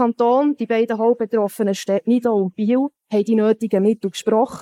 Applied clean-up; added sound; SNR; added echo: neural mask model Resemble Enhance denoiser.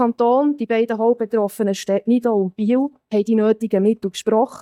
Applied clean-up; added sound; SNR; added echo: neural mask model DeepFilterNet 3.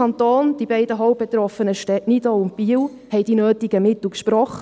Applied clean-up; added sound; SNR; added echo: none; none; none; none.